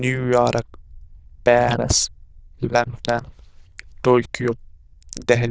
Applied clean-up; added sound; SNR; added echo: neural diffusion model UNIVERSE++.